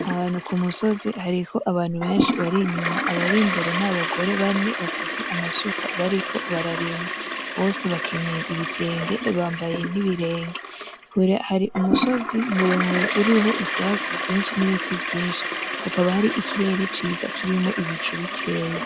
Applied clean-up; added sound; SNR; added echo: none; Toilet flush; 4 dB; none.